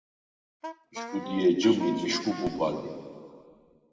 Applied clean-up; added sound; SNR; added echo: none; Wind instrument, woodwind instrument; 11 dB; reverberation time 2.2 s.